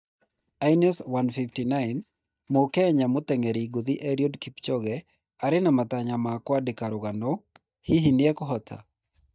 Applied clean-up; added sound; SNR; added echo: neural mask model DeepFilterNet 3.